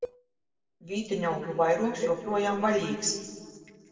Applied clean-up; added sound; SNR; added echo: neural separator model SepFormer DNS4.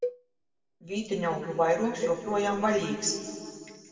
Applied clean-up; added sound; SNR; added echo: none; Cowbell; 11 dB; reverberation time 2.1 s.